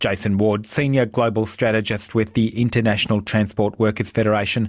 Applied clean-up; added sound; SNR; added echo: none; none; none; none.